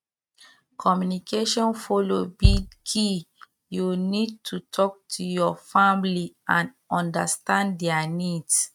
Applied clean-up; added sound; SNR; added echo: neural mask model RNNoise.